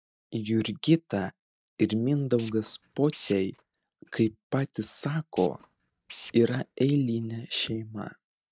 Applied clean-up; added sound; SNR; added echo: neural mask model DeepFilterNet 3.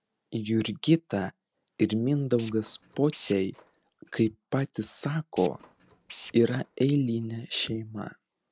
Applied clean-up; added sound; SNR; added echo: none; Tools; 17 dB; none.